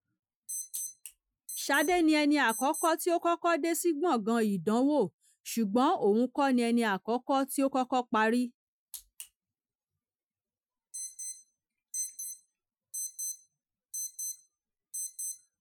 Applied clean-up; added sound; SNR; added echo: classical method Wiener filter.